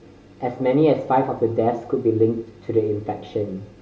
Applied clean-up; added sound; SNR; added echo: none; none; none; reverberation time 0.2 s.